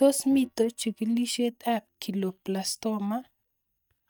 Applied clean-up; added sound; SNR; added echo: neural mask model DeepFilterNet 3.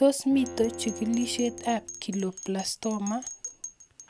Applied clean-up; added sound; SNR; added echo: none; Bowed string instrument + Bell; 11 dB; none.